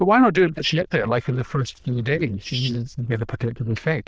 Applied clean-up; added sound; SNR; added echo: neural diffusion model UNIVERSE++.